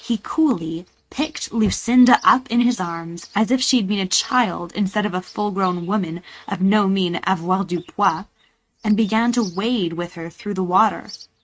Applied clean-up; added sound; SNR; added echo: neural mask model RNNoise.